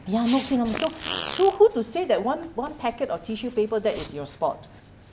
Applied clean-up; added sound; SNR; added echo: none; Fart; 12 dB; none.